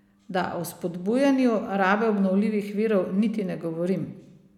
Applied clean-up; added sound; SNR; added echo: none; none; none; none.